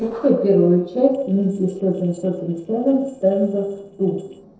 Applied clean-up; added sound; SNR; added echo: neural separator model SepFormer DNS4.